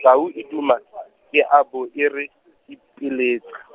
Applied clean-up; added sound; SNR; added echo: none; none; none; none.